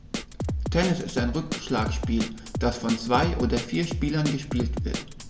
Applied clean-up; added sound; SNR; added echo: none; Drum kit; 3 dB; reverberation time 1.4 s.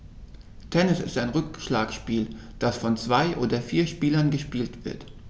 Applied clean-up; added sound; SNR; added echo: none; none; none; none.